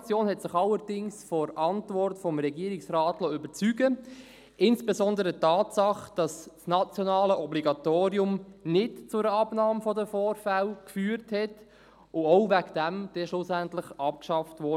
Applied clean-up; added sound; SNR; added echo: none; none; none; none.